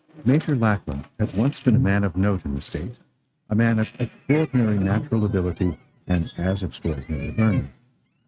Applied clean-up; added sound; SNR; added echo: neural mask model RNNoise.